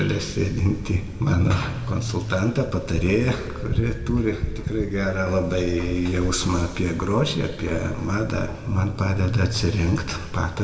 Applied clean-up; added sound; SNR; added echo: none; Engine starting / Car; 14 dB; reverberation time 1.6 s.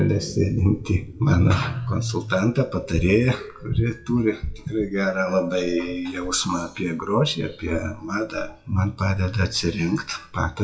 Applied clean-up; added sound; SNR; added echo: classical method WPE with log-MMSE.